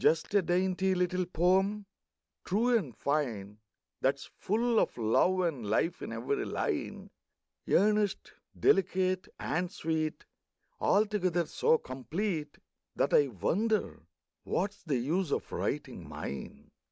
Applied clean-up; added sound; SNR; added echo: none; none; none; none.